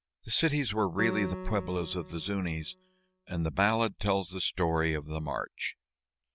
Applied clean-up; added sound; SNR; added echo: none; Piano; 11 dB; none.